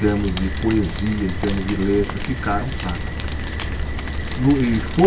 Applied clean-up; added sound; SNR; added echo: none; Rain; 4 dB; reverberation time 0.1 s.